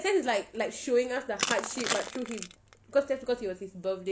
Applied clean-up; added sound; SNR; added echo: none; Crushing; 5 dB; none.